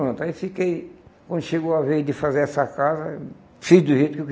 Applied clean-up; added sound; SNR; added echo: none; none; none; none.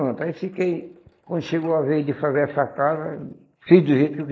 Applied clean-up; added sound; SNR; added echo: neural mask model Resemble Enhance denoiser.